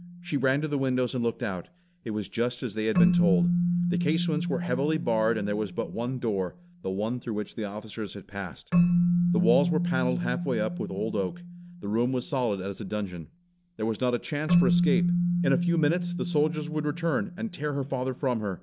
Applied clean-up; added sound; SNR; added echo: none; Keyboard (musical); 0 dB; none.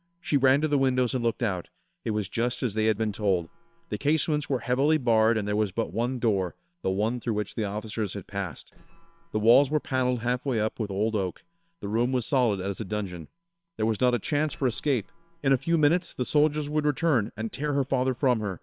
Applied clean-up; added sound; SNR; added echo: neural separator model SepFormer WHAM!.